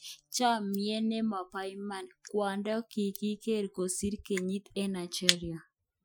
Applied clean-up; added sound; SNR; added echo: classical method Wiener filter.